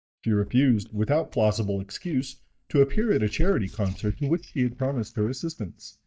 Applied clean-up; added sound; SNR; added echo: neural mask model DeepFilterNet 3.